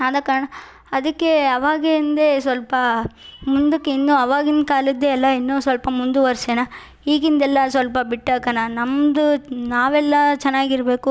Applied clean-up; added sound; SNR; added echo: none; none; none; none.